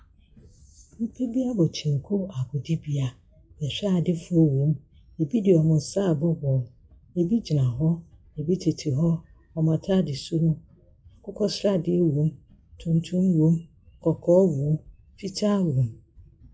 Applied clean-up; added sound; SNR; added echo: classical method log-MMSE.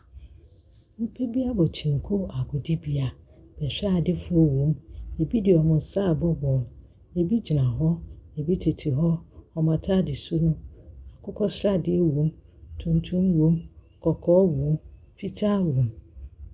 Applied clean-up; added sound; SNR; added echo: none; none; none; none.